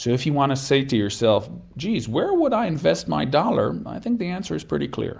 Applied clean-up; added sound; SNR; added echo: none; none; none; none.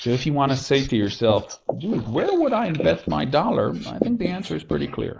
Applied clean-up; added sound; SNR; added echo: neural mask model Resemble Enhance denoiser.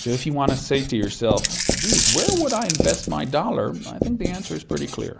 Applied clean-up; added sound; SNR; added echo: none; Writing + Coin (dropping); 1 dB; none.